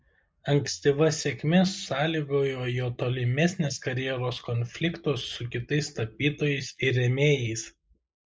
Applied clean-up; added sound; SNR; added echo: neural mask model Resemble Enhance denoiser.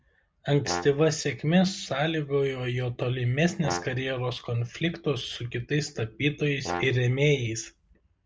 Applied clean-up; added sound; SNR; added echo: none; Brass instrument; 11 dB; none.